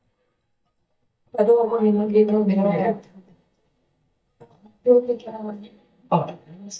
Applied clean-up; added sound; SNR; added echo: neural mask model DeepFilterNet 3.